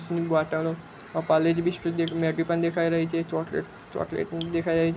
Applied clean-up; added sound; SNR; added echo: none; Drip; 19 dB; none.